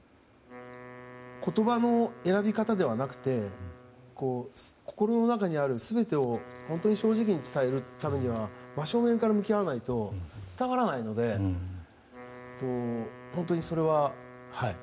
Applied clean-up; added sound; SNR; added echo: none; Wind instrument, woodwind instrument; 19 dB; none.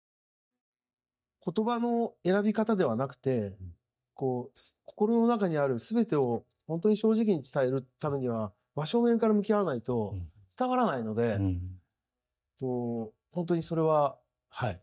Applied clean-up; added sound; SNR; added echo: neural mask model DeepFilterNet 3.